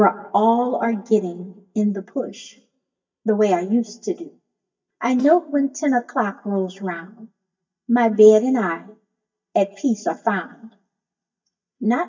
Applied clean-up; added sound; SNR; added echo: neural mask model DeepFilterNet 3.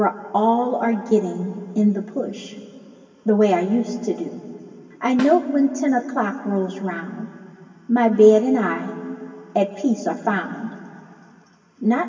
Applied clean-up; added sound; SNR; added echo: none; Snare drum; 14 dB; reverberation time 2.5 s.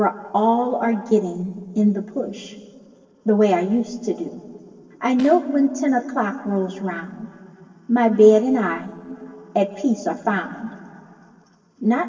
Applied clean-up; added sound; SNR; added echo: neural separator model SepFormer DNS4.